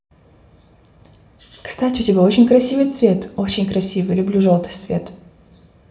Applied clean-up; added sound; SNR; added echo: none; none; none; reverberation time 1.7 s.